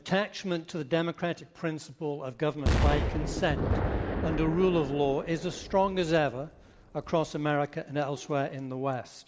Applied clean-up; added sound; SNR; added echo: none; Explosion; 4 dB; none.